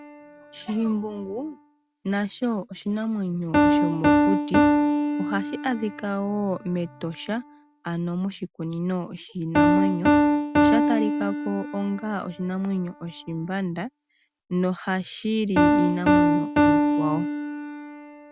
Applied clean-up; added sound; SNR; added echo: none; Piano; -4 dB; none.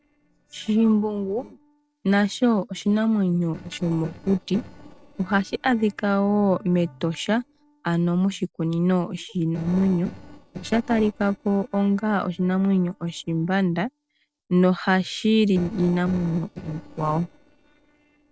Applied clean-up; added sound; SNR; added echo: neural separator model SepFormer DNS4.